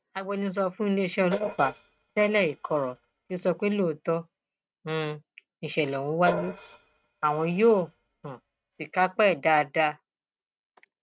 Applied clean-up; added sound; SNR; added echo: neural mask model RNNoise.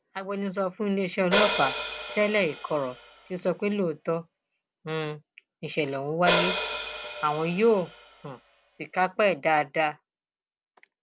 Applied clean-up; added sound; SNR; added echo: none; Hi-hat; 7 dB; none.